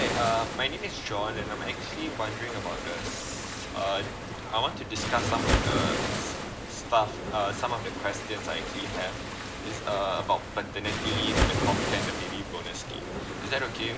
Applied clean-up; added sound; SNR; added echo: none; Waves, surf; 0 dB; none.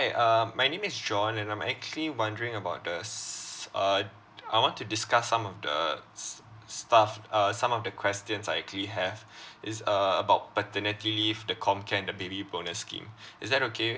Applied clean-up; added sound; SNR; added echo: none; none; none; none.